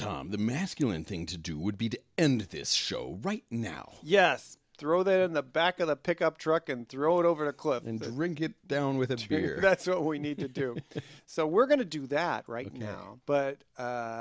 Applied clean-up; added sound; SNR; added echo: none; none; none; none.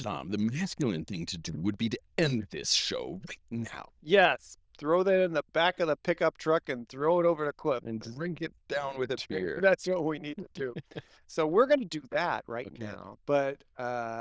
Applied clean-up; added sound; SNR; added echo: neural diffusion model UNIVERSE++.